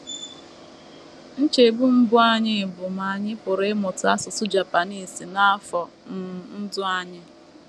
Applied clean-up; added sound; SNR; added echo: none; none; none; none.